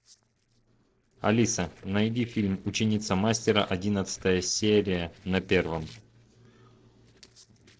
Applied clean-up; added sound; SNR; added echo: neural separator model SepFormer DNS4.